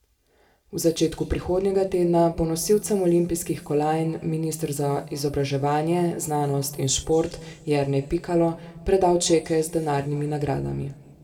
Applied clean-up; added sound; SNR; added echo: none; none; none; reverberation time 1.4 s.